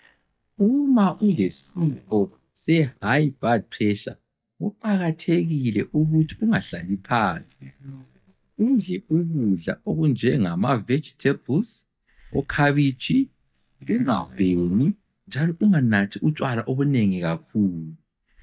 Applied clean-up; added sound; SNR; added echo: neural mask model DeepFilterNet 3.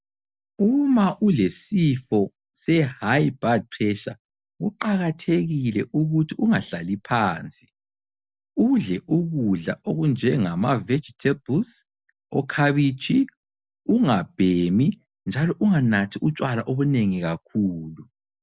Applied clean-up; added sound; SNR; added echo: none; none; none; none.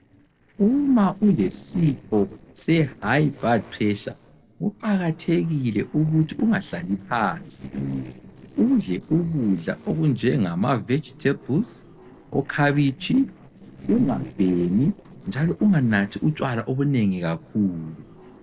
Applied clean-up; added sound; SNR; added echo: neural separator model SepFormer DNS4.